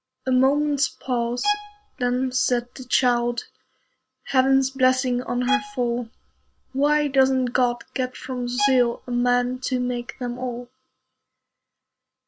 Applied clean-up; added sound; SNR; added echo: none; Bowed string instrument; 9 dB; none.